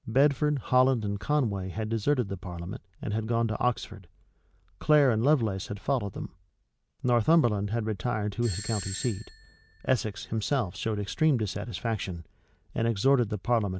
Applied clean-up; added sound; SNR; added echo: none; Doorbell; 15 dB; none.